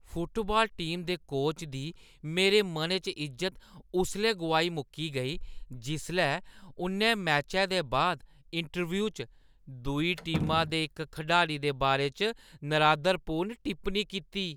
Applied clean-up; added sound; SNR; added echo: none; Slam; 10 dB; none.